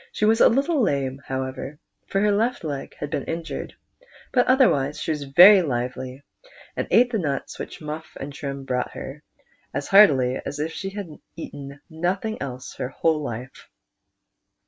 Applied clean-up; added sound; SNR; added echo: none; none; none; none.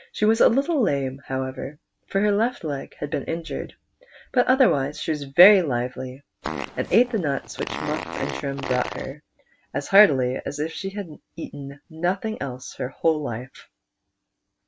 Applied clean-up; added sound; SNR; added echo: none; Fart; 8 dB; none.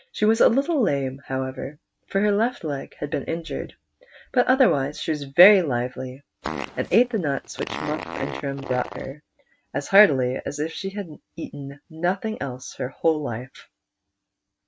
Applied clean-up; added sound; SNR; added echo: neural mask model RNNoise.